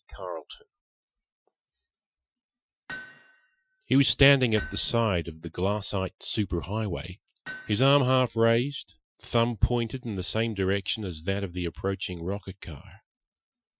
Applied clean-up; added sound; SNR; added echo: classical method Wiener filter.